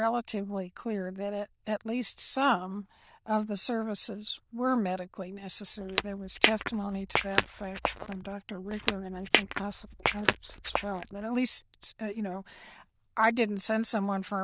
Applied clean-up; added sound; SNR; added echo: neural diffusion model UNIVERSE++.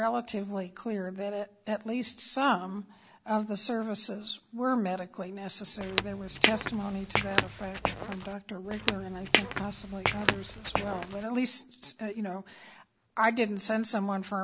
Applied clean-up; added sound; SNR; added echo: none; Squeak / Walk, footsteps; -1 dB; none.